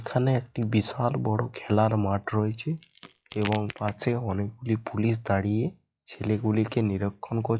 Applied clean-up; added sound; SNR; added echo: classical method log-MMSE.